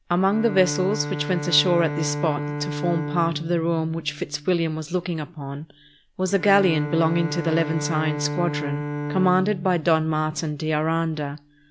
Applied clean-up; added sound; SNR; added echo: none; Bowed string instrument; 7 dB; none.